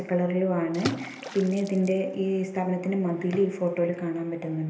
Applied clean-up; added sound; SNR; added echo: none; Water / Splash, splatter; 14 dB; reverberation time 1.4 s.